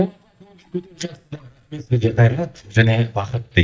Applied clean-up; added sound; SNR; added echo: neural mask model DeepFilterNet 3.